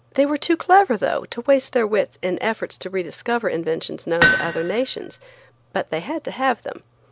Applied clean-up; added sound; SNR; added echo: none; Hammer; 1 dB; none.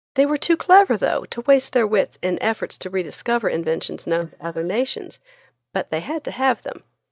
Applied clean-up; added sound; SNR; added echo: neural mask model DeepFilterNet 3.